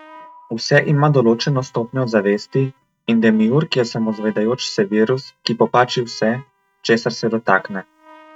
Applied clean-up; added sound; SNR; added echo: neural mask model RNNoise.